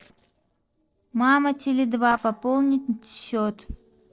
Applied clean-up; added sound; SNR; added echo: neural separator model SepFormer DNS4.